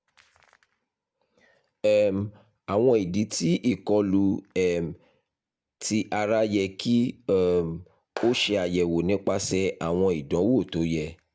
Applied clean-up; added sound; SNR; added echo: none; Clapping; 15 dB; none.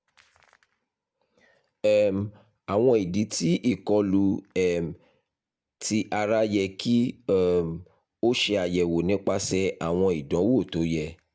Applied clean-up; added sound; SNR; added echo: none; none; none; none.